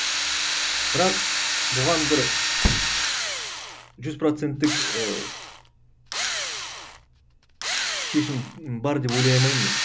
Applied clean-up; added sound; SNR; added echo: none; Drill + Slam; -1 dB; none.